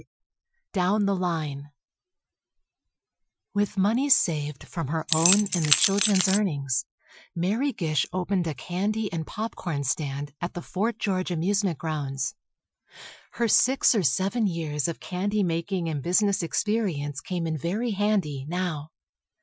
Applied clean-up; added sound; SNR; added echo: classical method Wiener filter.